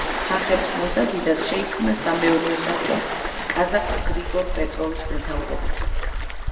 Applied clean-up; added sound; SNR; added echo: none; Waves, surf; 1 dB; reverberation time 1.6 s.